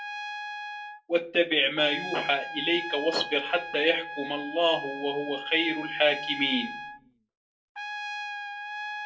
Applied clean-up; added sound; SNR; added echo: none; Trumpet; 8 dB; reverberation time 0.2 s.